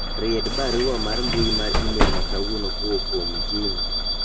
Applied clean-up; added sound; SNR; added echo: none; Bus / Alarm; -4 dB; reverberation time 1.1 s.